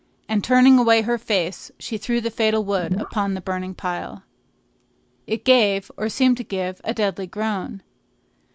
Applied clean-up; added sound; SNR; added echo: none; Gurgling / Liquid; 9 dB; none.